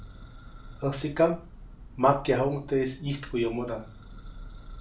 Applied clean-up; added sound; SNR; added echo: none; Church bell; 15 dB; reverberation time 0.3 s.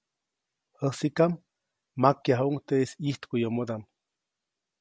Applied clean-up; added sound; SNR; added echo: none; none; none; none.